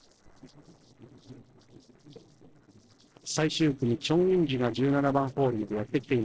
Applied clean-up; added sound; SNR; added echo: neural separator model SepFormer DNS4.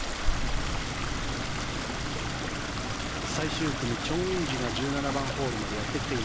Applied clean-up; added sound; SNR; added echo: none; Stream; -1 dB; none.